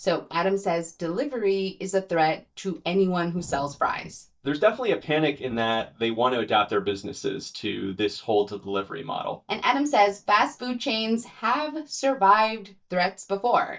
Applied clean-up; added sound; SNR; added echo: neural mask model DeepFilterNet 3.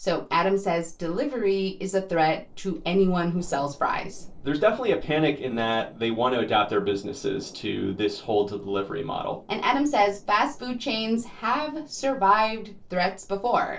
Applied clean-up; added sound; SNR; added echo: neural separator model SepFormer DNS4.